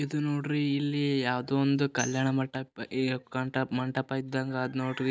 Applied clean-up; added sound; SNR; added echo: none; Tambourine; 17 dB; none.